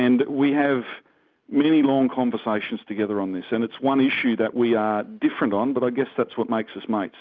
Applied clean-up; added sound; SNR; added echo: none; none; none; none.